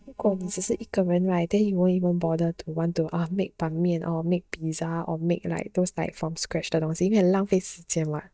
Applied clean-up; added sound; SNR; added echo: neural mask model DeepFilterNet 3.